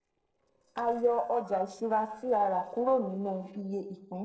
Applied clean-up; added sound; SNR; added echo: neural separator model SepFormer DNS4.